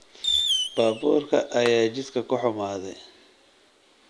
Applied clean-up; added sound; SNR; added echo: none; Fireworks; 3 dB; none.